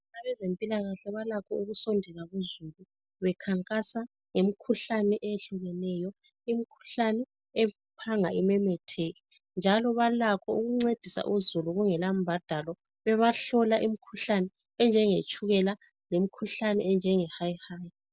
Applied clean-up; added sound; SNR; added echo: none; none; none; none.